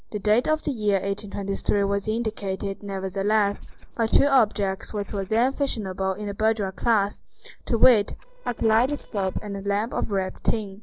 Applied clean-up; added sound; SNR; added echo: neural separator model SepFormer DNS4.